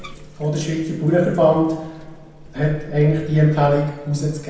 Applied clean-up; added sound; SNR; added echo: none; Bathtub (filling or washing); 19 dB; reverberation time 0.9 s.